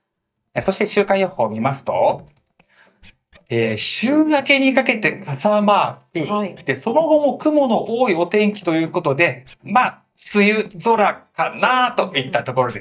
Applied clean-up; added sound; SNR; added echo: neural mask model DeepFilterNet 3.